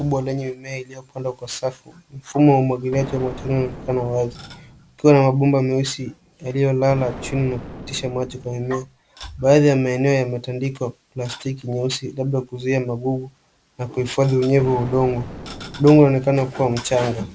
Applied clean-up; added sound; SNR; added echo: none; Explosion; 15 dB; none.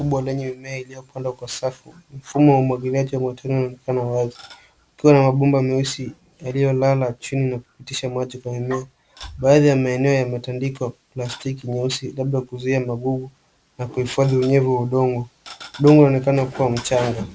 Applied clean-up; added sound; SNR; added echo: none; none; none; none.